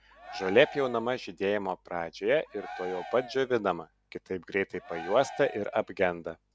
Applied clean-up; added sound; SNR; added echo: none; Cheering; 14 dB; none.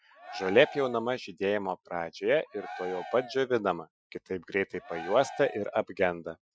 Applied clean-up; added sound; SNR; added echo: classical method Wiener filter.